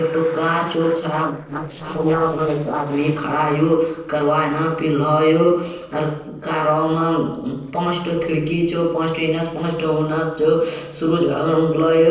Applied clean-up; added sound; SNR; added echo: neural separator model SepFormer DNS4.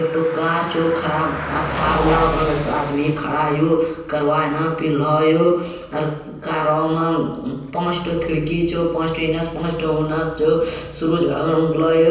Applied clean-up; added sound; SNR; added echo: none; Car passing by; 12 dB; reverberation time 0.9 s.